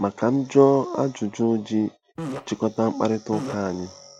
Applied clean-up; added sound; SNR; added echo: none; Fart; 11 dB; none.